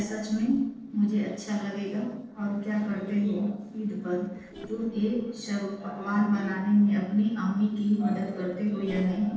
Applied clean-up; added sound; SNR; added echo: neural separator model SepFormer DNS4.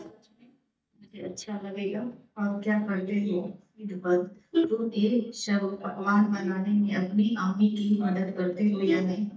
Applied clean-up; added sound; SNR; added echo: neural mask model DeepFilterNet 3.